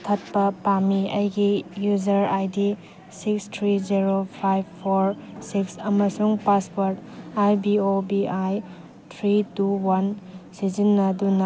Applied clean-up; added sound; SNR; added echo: none; none; none; none.